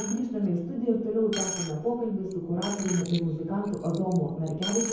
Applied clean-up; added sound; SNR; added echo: none; Coin (dropping); 11 dB; reverberation time 0.9 s.